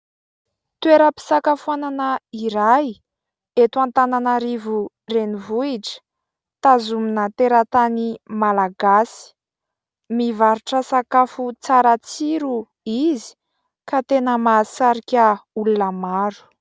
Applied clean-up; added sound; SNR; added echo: none; none; none; none.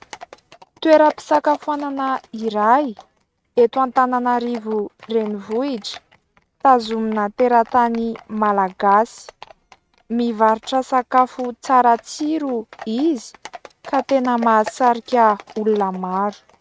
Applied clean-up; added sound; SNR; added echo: neural mask model RNNoise.